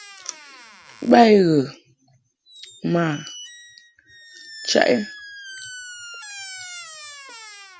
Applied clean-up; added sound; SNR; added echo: none; Squeak; 17 dB; none.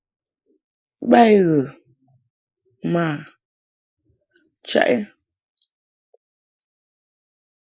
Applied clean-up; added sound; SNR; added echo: neural mask model Resemble Enhance denoiser.